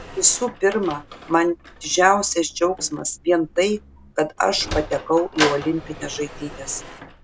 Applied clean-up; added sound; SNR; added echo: none; Sliding door; 12 dB; none.